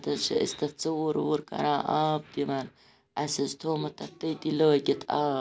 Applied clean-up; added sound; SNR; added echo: none; none; none; none.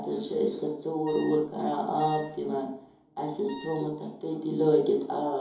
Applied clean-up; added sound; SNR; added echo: none; Wind instrument, woodwind instrument; 19 dB; reverberation time 2.8 s.